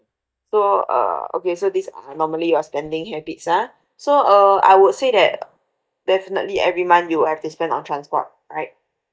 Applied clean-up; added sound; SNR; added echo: neural mask model DeepFilterNet 3.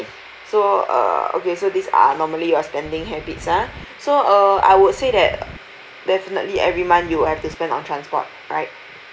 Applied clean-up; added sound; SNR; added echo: none; Wind; 18 dB; reverberation time 1.1 s.